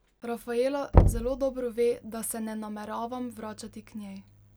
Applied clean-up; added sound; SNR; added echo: none; Knock / Wood; -5 dB; none.